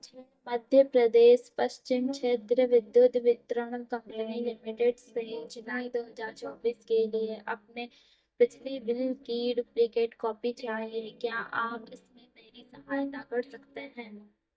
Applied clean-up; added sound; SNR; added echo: neural mask model DeepFilterNet 3.